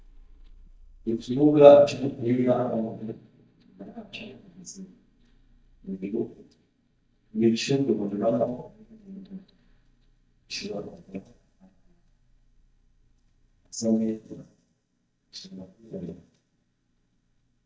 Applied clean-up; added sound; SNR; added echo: neural mask model DeepFilterNet 3.